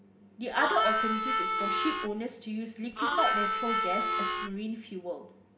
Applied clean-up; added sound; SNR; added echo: none; Harmonica; -5 dB; reverberation time 0.3 s.